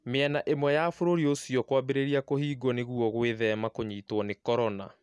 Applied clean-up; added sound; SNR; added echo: none; none; none; none.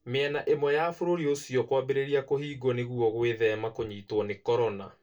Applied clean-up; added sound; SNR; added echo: none; none; none; reverberation time 0.2 s.